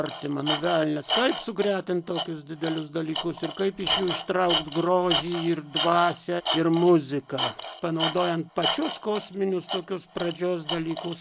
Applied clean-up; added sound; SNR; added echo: none; Tools; 6 dB; none.